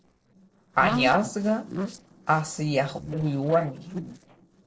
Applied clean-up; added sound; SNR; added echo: neural separator model SepFormer DNS4.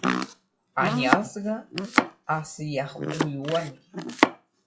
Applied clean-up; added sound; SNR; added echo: classical method WPE with log-MMSE.